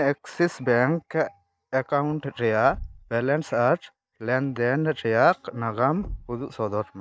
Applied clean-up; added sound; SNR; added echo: neural mask model DeepFilterNet 3.